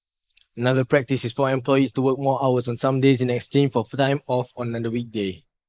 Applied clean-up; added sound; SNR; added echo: neural mask model Resemble Enhance denoiser.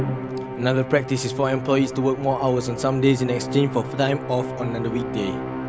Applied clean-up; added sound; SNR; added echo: none; Musical instrument; 6 dB; none.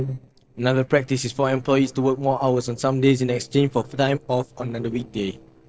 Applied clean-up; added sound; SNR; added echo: neural separator model SepFormer DNS4.